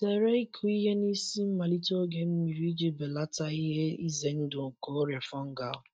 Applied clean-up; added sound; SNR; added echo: neural mask model DeepFilterNet 3.